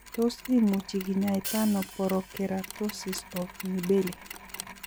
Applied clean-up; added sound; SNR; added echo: none; Hi-hat + Mechanisms; 13 dB; none.